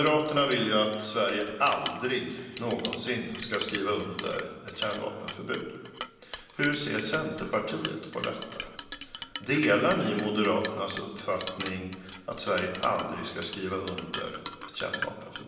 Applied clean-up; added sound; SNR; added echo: none; Chink, clink; 11 dB; reverberation time 1.3 s.